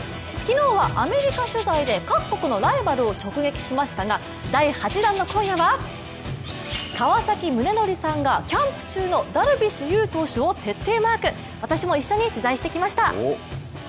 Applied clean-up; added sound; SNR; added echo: none; Rattle (instrument); 14 dB; none.